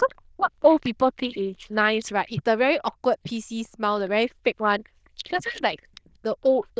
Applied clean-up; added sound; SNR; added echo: neural diffusion model UNIVERSE++.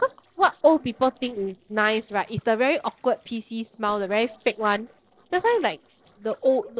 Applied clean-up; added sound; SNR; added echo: neural separator model SepFormer DNS4.